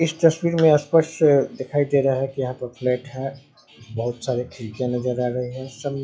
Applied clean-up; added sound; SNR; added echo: classical method log-MMSE.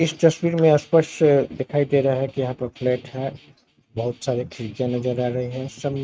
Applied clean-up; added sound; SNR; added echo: neural mask model RNNoise.